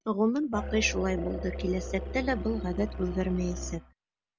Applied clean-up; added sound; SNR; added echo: none; Musical instrument; 6 dB; none.